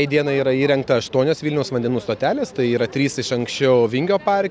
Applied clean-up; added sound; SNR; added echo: none; none; none; none.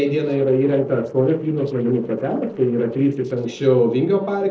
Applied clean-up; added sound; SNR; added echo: neural separator model SepFormer DNS4.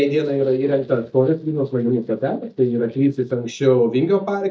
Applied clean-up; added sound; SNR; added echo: neural mask model DeepFilterNet 3.